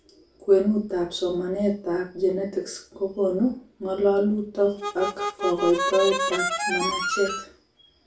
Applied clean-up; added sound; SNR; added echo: none; Harmonica; 2 dB; reverberation time 0.3 s.